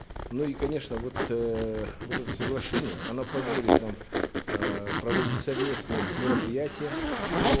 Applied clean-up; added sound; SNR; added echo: none; Zipper (clothing); -3 dB; none.